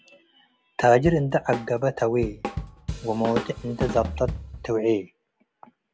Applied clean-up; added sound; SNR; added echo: none; Drum / Drum kit; 7 dB; none.